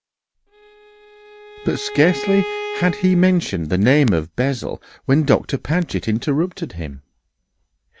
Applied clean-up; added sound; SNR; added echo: none; Bowed string instrument; 11 dB; none.